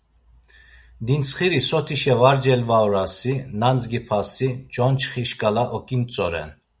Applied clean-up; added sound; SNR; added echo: none; none; none; none.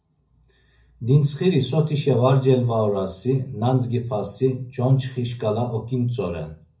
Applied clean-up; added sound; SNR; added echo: none; none; none; reverberation time 0.4 s.